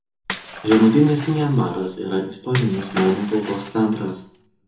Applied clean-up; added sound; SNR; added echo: none; Shatter / Crushing; 12 dB; reverberation time 0.6 s.